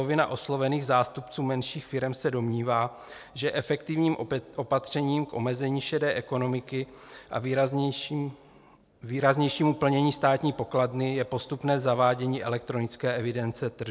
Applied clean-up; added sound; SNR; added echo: none; none; none; none.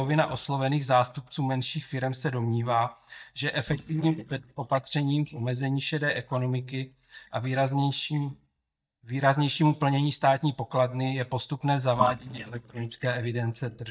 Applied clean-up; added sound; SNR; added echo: neural mask model DeepFilterNet 3.